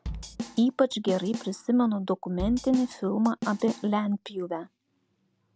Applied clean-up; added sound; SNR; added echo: none; Drum / Drum kit; 11 dB; none.